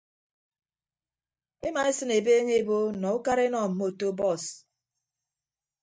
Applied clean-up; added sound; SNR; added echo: neural mask model DeepFilterNet 3.